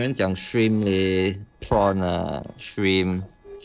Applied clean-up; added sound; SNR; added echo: neural separator model SepFormer DNS4.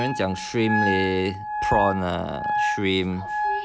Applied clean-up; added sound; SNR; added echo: none; Wind instrument, woodwind instrument; 2 dB; none.